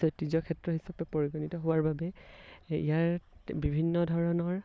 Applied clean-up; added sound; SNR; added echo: none; none; none; none.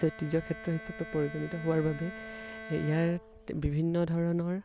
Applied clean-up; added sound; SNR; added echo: none; Bowed string instrument; 14 dB; none.